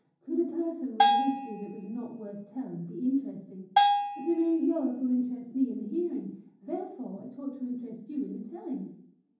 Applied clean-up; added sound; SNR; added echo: none; Bell; -4 dB; reverberation time 0.7 s.